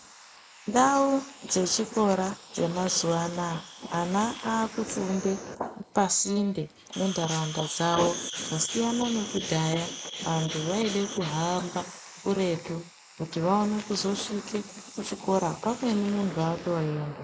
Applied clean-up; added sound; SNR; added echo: neural mask model Resemble Enhance denoiser.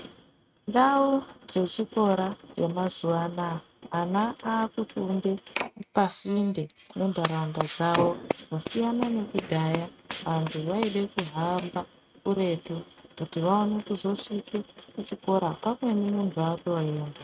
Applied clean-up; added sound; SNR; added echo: neural mask model RNNoise.